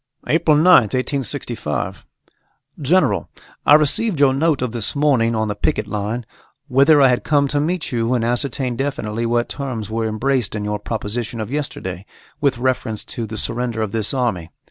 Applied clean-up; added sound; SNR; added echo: none; none; none; none.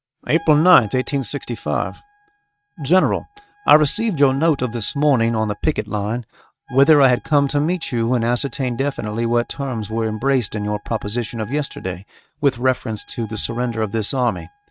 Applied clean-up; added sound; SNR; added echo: neural mask model RNNoise.